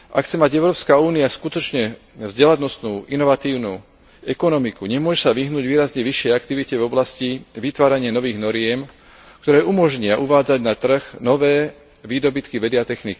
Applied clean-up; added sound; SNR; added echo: none; none; none; none.